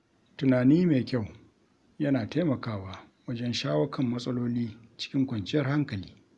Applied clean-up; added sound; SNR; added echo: none; none; none; none.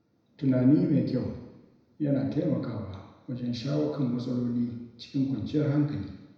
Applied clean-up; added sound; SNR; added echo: none; none; none; reverberation time 1.0 s.